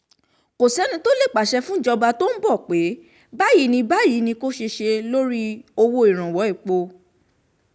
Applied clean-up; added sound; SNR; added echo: none; none; none; none.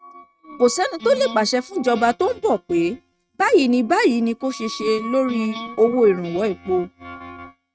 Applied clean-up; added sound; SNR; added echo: neural mask model RNNoise.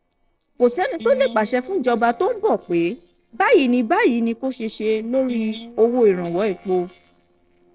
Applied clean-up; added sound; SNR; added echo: neural separator model SepFormer DNS4.